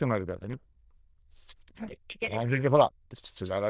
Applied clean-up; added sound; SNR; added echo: neural diffusion model UNIVERSE++.